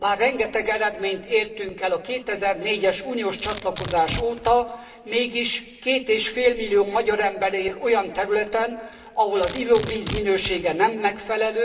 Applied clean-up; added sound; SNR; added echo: none; Domestic sounds, home sounds; 14 dB; reverberation time 1.8 s.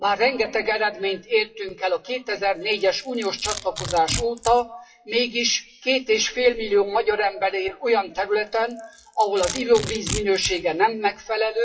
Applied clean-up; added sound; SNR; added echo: classical method WPE with log-MMSE.